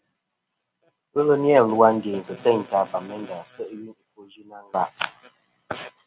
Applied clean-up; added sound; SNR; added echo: none; none; none; none.